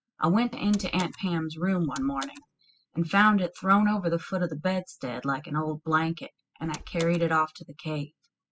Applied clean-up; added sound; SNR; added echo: classical method spectral subtraction.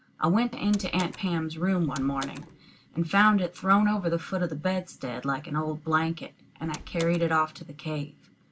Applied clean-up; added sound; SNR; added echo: none; Door; 17 dB; none.